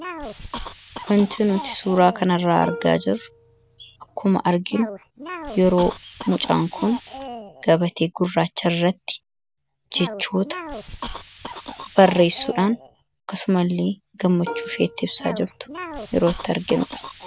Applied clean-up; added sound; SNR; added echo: none; Plucked string instrument + Cough; 13 dB; none.